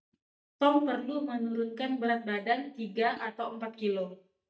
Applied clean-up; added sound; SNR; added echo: neural mask model DeepFilterNet 3.